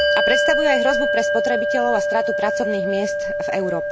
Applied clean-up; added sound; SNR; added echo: none; Bell; -4 dB; none.